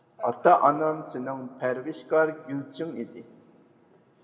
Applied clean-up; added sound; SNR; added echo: none; none; none; reverberation time 1.4 s.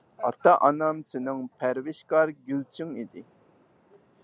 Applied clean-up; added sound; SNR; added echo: none; none; none; none.